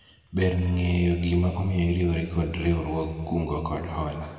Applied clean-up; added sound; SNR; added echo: none; none; none; reverberation time 2.0 s.